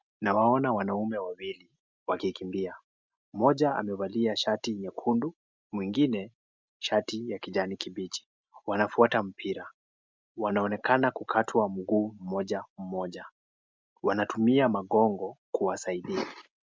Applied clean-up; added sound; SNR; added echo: none; none; none; none.